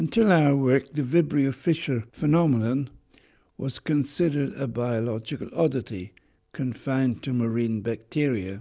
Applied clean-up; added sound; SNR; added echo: none; none; none; none.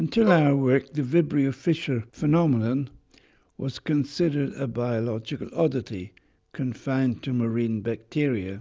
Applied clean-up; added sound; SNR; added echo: none; Bowed string instrument; 9 dB; none.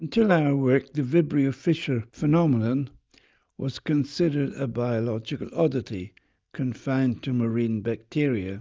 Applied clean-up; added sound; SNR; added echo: neural mask model DeepFilterNet 3.